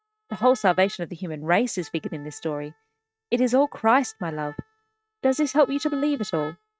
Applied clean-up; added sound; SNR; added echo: neural mask model RNNoise.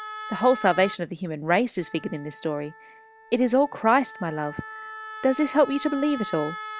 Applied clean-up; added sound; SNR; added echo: none; Wind instrument, woodwind instrument; 14 dB; none.